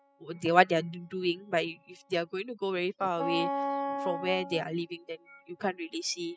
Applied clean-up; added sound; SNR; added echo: classical method spectral subtraction.